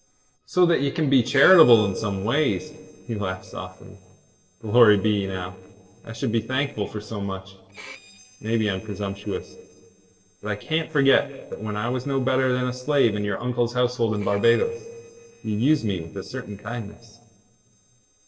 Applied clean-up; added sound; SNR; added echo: neural separator model SepFormer DNS4.